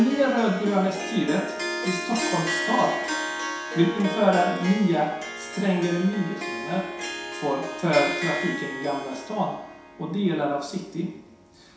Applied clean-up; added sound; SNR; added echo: none; Harp; 7 dB; reverberation time 0.7 s.